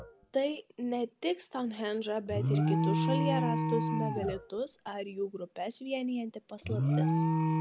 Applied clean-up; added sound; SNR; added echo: none; Alarm; -3 dB; none.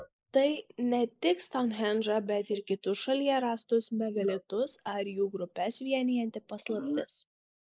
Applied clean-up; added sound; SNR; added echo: neural mask model Resemble Enhance denoiser.